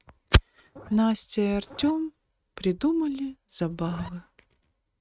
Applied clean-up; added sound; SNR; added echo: neural mask model RNNoise.